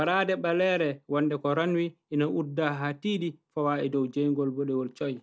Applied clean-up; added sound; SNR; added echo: none; none; none; none.